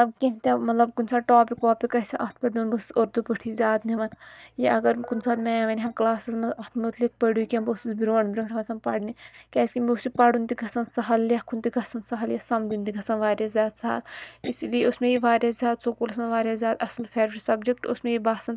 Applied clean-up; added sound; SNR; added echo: neural mask model DeepFilterNet 3.